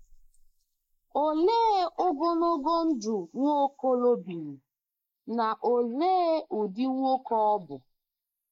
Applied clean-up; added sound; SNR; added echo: neural mask model Resemble Enhance denoiser.